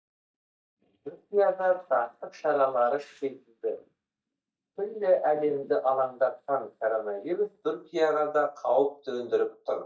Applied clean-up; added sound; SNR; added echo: neural mask model DeepFilterNet 3.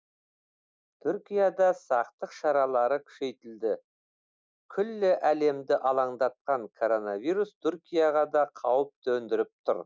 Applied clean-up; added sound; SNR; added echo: none; none; none; none.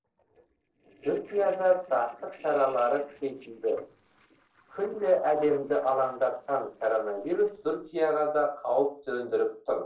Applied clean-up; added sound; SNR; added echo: neural separator model SepFormer DNS4.